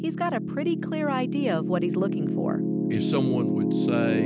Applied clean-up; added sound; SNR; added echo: none; Piano; -3 dB; none.